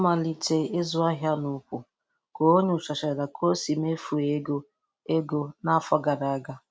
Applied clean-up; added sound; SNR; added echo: none; none; none; none.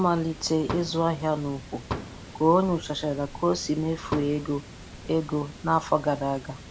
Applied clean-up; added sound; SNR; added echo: none; Fireworks + Water; 13 dB; none.